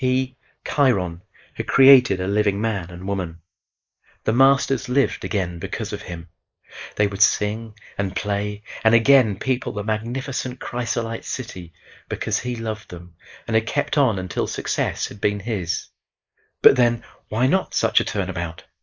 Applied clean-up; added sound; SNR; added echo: neural mask model Resemble Enhance denoiser.